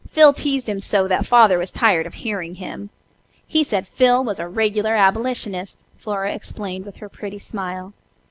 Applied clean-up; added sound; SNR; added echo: none; none; none; none.